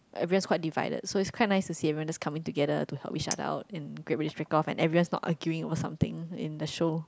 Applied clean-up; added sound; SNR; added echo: none; Chink, clink; 18 dB; none.